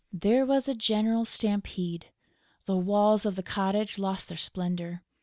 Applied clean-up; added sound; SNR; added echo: none; none; none; none.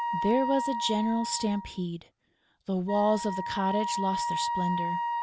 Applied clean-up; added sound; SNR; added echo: none; Wind instrument, woodwind instrument; 3 dB; none.